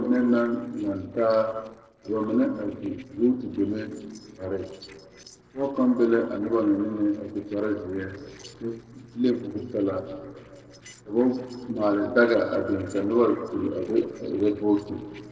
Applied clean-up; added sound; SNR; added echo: neural separator model SepFormer DNS4.